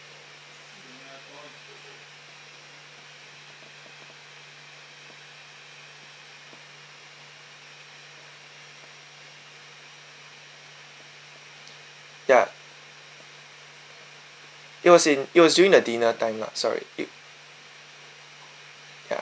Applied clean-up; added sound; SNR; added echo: none; none; none; none.